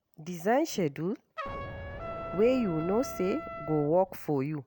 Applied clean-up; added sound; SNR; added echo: none; Explosion + Trumpet; 11 dB; none.